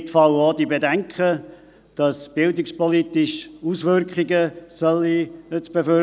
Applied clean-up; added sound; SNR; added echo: none; none; none; none.